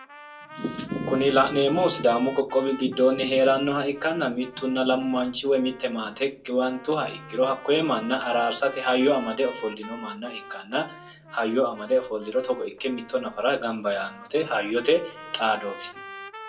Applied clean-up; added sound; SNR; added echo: none; Trumpet; 18 dB; reverberation time 0.2 s.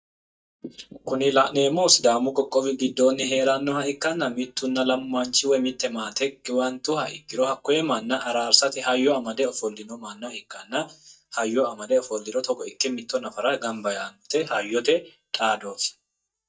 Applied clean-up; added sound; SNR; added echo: neural mask model DeepFilterNet 3.